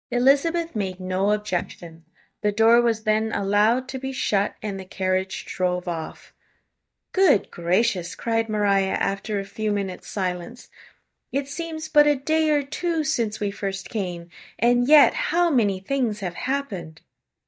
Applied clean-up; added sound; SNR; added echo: neural mask model DeepFilterNet 3.